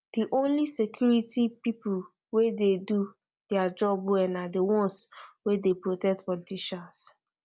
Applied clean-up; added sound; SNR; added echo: none; none; none; none.